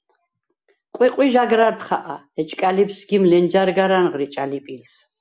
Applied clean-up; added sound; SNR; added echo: none; none; none; none.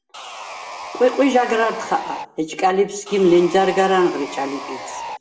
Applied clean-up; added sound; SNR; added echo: none; Sawing; 13 dB; reverberation time 0.6 s.